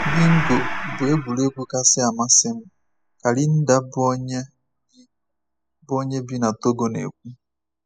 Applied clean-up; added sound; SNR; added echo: classical method spectral subtraction.